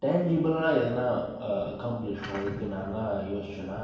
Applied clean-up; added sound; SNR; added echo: none; none; none; reverberation time 1.7 s.